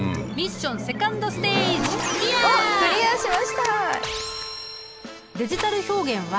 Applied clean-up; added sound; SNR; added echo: none; Rattle; 14 dB; none.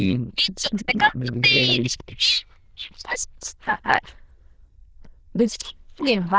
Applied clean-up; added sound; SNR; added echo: neural diffusion model UNIVERSE++.